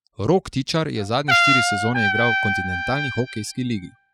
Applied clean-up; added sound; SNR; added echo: classical method spectral subtraction.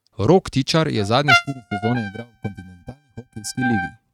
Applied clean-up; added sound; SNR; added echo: neural mask model RNNoise.